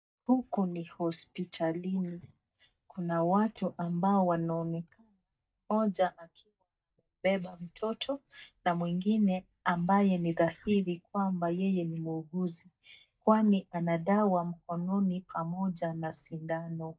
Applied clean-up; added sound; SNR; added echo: neural mask model DeepFilterNet 3.